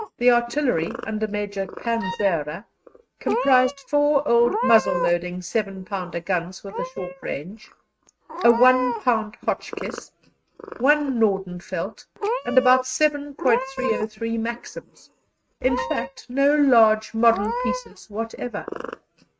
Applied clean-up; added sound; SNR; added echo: neural mask model RNNoise.